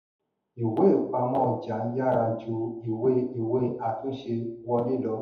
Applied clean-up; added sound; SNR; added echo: none; none; none; reverberation time 0.7 s.